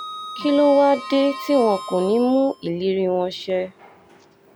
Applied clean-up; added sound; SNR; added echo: none; Sliding door; 16 dB; none.